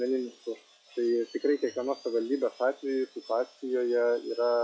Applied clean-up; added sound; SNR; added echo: classical method log-MMSE.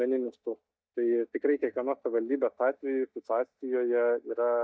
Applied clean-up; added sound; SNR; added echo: neural mask model DeepFilterNet 3.